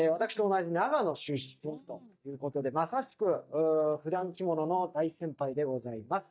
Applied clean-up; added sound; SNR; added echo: neural mask model DeepFilterNet 3.